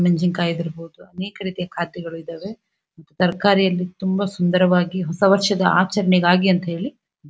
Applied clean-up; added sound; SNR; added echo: none; none; none; none.